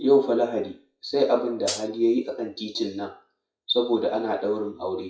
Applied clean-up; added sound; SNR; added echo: classical method WPE with log-MMSE.